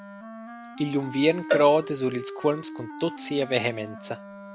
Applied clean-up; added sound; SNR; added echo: none; Cowbell + Wind instrument, woodwind instrument; 9 dB; none.